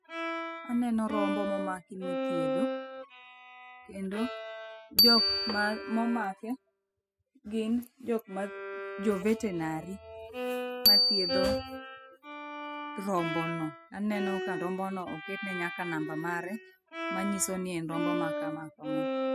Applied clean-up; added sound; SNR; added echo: classical method spectral subtraction.